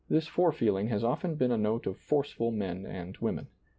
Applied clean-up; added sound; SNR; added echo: none; none; none; none.